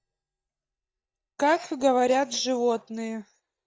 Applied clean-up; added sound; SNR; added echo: neural mask model DeepFilterNet 3.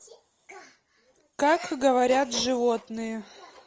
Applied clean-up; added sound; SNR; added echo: none; none; none; none.